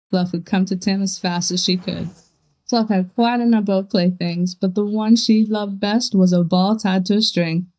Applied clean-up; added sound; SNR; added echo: neural mask model DeepFilterNet 3.